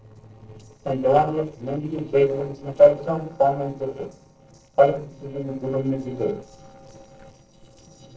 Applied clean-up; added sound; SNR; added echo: neural separator model SepFormer DNS4.